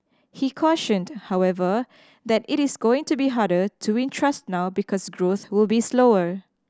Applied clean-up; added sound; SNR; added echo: none; none; none; none.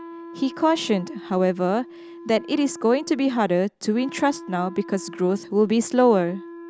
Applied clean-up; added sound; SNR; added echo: none; Wind instrument, woodwind instrument; 17 dB; none.